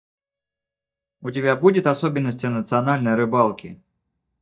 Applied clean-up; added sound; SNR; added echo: neural mask model DeepFilterNet 3.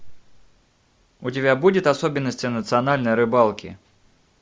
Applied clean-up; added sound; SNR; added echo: none; none; none; none.